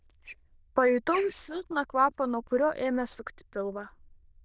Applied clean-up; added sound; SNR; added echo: neural diffusion model UNIVERSE++.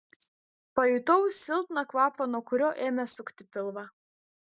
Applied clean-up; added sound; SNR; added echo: none; none; none; none.